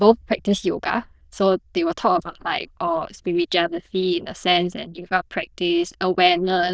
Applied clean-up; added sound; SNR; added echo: neural diffusion model UNIVERSE++.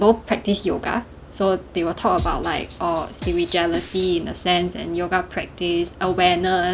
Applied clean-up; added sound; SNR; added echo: none; Drum kit; 10 dB; none.